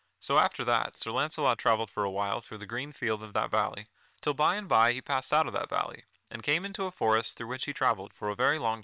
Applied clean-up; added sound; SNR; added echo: neural separator model SepFormer WHAM!.